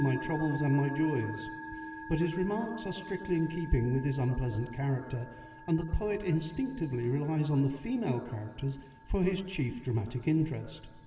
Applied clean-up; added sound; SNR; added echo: none; Musical instrument; 14 dB; reverberation time 1.9 s.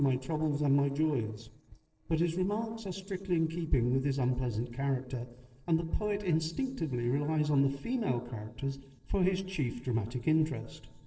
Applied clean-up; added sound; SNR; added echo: neural separator model SepFormer DNS4.